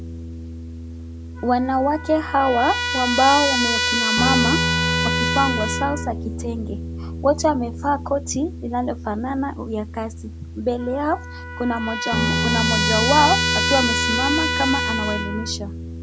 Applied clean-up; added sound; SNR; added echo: none; Trumpet + Guitar; 1 dB; none.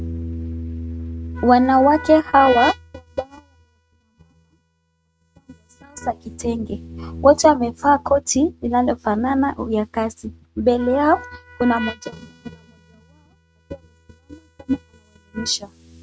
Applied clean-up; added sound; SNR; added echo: neural mask model RNNoise.